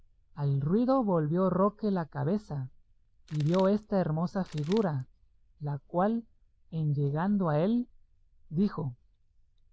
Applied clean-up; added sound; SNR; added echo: neural diffusion model UNIVERSE++.